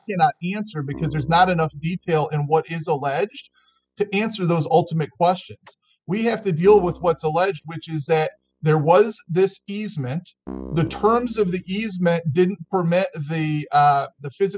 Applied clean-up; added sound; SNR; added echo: classical method spectral subtraction.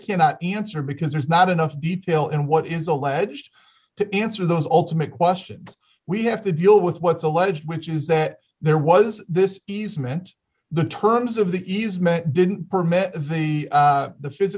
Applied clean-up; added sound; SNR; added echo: none; none; none; none.